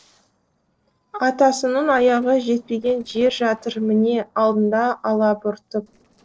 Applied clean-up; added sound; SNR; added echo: neural separator model SepFormer DNS4.